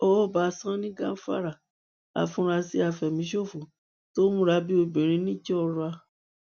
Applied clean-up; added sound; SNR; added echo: none; none; none; none.